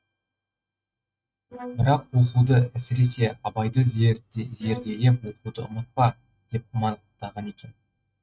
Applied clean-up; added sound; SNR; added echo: neural mask model RNNoise.